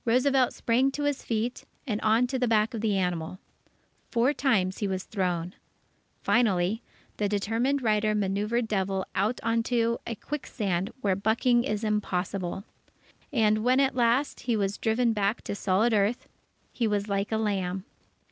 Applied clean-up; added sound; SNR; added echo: none; none; none; none.